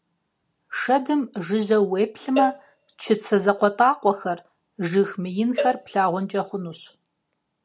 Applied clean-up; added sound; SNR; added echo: none; Cowbell; 10 dB; none.